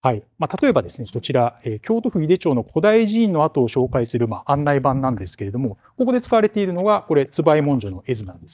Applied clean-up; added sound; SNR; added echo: neural mask model DeepFilterNet 3.